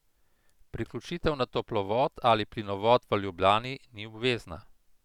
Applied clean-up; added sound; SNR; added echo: none; none; none; none.